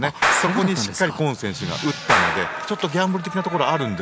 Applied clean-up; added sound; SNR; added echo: none; Clapping; 3 dB; none.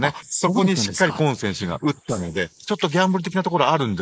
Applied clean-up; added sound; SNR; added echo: neural mask model Resemble Enhance denoiser.